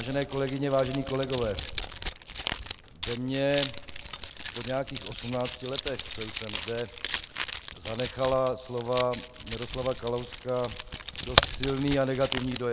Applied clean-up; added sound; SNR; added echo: none; Keys jangling + Crack; 5 dB; none.